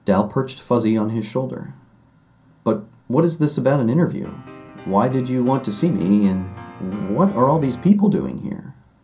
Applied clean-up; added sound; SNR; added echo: none; Piano; 19 dB; reverberation time 0.3 s.